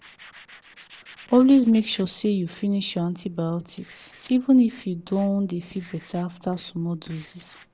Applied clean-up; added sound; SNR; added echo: neural separator model SepFormer DNS4.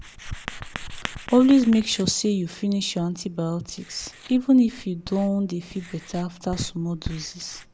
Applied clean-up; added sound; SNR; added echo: none; Writing; 15 dB; none.